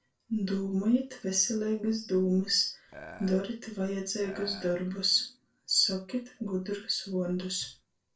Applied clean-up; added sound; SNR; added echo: neural separator model SepFormer DNS4.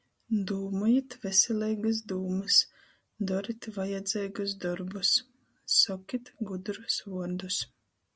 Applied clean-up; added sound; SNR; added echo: none; none; none; none.